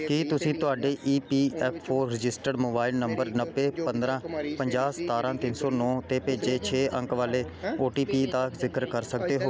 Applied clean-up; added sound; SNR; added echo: none; none; none; none.